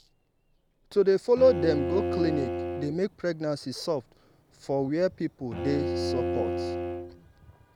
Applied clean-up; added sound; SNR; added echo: none; Bowed string instrument; 5 dB; none.